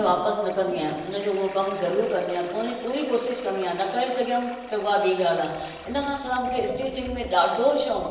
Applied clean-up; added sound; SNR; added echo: none; Toilet flush; 17 dB; reverberation time 1.0 s.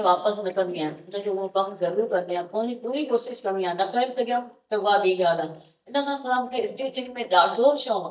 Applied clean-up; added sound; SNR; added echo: neural mask model DeepFilterNet 3.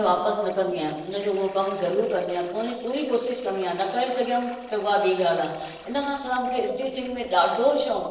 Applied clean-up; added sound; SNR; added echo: neural separator model SepFormer DNS4.